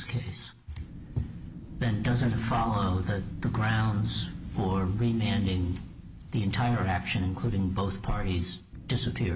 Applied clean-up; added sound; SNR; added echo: none; Wind; 12 dB; none.